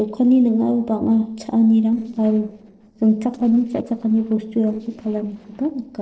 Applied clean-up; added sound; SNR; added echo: neural separator model SepFormer DNS4.